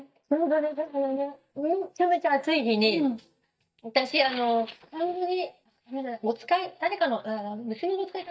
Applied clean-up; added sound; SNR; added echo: neural mask model DeepFilterNet 3.